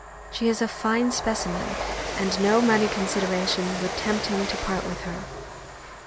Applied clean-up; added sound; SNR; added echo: none; Train; 5 dB; none.